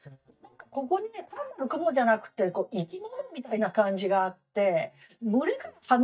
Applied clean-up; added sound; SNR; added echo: neural mask model DeepFilterNet 3.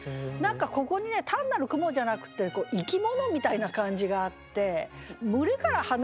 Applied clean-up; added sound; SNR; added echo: none; none; none; none.